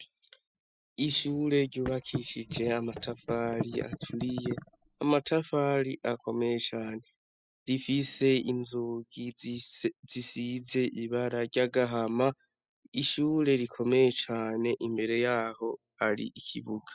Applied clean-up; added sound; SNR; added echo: classical method spectral subtraction.